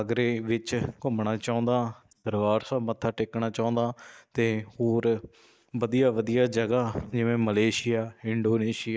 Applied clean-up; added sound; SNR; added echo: neural mask model DeepFilterNet 3.